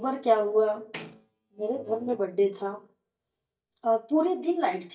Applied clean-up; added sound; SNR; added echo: neural mask model DeepFilterNet 3.